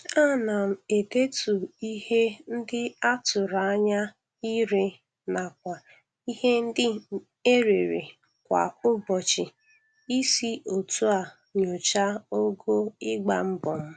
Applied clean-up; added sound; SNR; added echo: none; none; none; none.